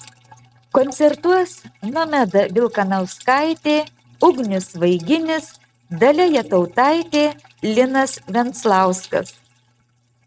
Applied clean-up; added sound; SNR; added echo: neural mask model RNNoise.